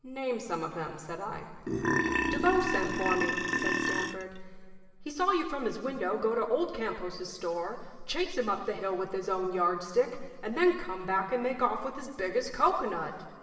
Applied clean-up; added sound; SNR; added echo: none; Burping, eructation; -1 dB; reverberation time 2.2 s.